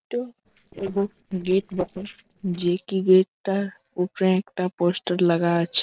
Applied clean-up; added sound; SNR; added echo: neural separator model SepFormer DNS4.